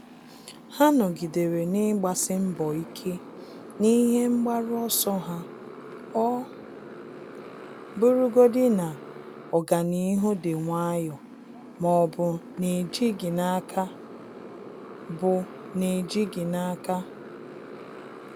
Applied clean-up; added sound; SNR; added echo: none; Motorcycle; 16 dB; none.